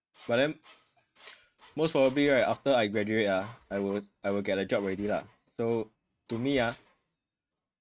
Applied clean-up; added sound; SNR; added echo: neural mask model RNNoise.